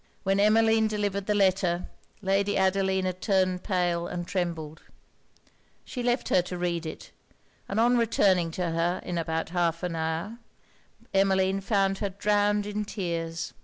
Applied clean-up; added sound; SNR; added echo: none; none; none; none.